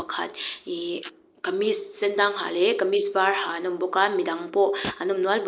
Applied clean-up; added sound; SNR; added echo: neural mask model Resemble Enhance denoiser.